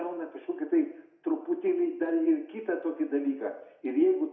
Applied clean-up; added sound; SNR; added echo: none; none; none; reverberation time 0.6 s.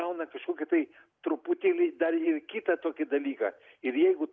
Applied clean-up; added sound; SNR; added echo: none; none; none; none.